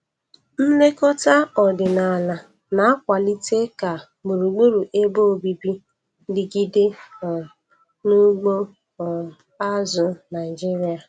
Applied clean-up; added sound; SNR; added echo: none; Snare drum; 17 dB; none.